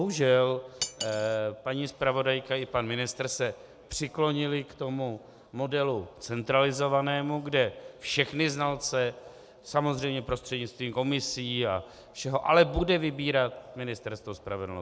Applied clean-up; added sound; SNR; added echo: none; Cutlery, silverware; 12 dB; none.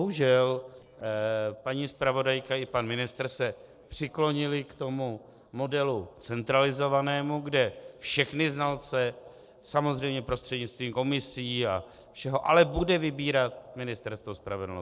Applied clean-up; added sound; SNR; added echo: neural separator model SepFormer DNS4.